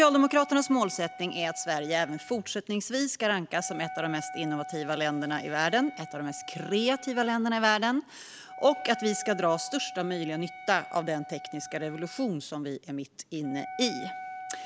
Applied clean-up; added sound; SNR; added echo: none; Wind instrument, woodwind instrument; 14 dB; none.